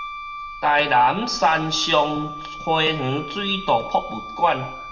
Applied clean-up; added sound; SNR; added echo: none; Wind instrument, woodwind instrument; 12 dB; reverberation time 0.7 s.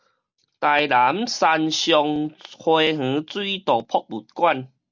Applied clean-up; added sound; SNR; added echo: none; none; none; none.